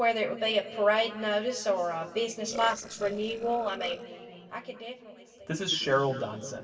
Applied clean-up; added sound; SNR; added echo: neural separator model SepFormer DNS4.